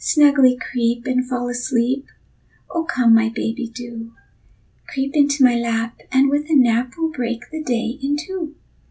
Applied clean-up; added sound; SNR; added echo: none; none; none; none.